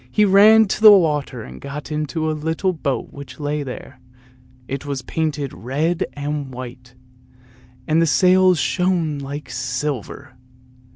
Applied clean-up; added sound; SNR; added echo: none; none; none; none.